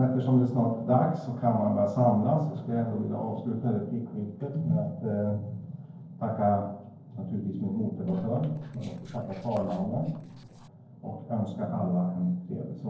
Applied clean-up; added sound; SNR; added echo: neural separator model SepFormer DNS4.